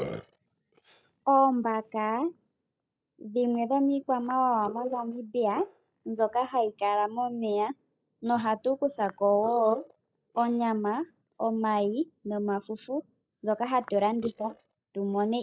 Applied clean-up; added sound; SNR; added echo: neural mask model DeepFilterNet 3.